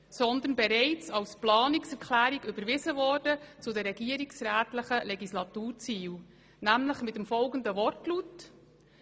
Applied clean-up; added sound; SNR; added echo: none; none; none; none.